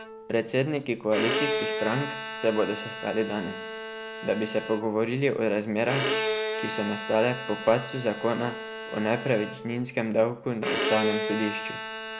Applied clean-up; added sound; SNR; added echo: none; Bowed string instrument; 5 dB; none.